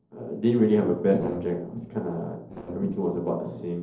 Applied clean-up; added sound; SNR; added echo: neural separator model SepFormer DNS4.